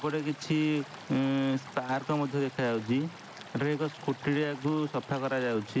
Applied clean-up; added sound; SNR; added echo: none; Stream; 17 dB; none.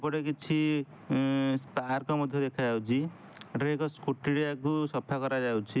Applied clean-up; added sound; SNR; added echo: none; none; none; none.